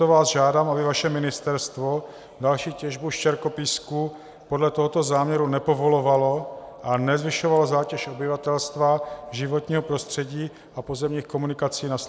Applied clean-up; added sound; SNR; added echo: none; none; none; none.